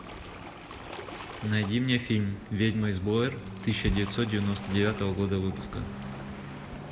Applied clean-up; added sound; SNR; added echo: none; Waves, surf; 10 dB; reverberation time 1.2 s.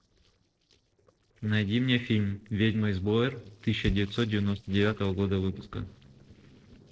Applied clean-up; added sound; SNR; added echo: neural separator model SepFormer DNS4.